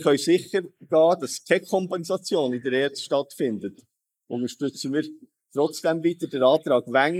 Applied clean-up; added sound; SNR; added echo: neural mask model Resemble Enhance denoiser.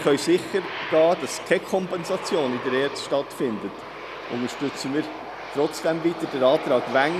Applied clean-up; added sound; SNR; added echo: none; Aircraft; 10 dB; none.